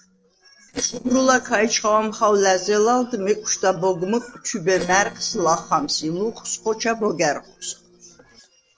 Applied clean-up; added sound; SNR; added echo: neural separator model SepFormer DNS4.